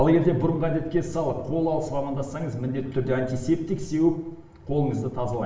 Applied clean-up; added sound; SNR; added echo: none; none; none; reverberation time 0.8 s.